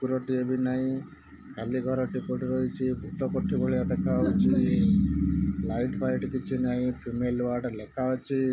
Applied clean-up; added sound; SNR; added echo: none; none; none; none.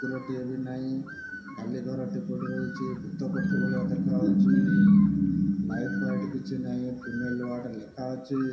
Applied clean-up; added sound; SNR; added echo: none; Bird; 17 dB; reverberation time 0.7 s.